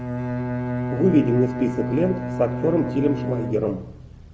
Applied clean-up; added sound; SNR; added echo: none; Bowed string instrument; 4 dB; none.